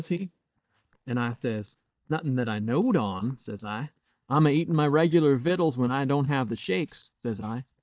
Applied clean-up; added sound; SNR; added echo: neural mask model DeepFilterNet 3.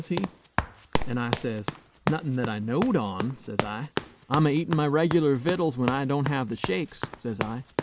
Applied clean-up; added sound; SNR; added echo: none; Run; 6 dB; none.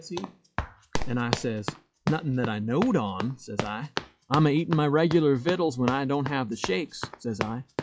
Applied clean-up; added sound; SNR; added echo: classical method log-MMSE.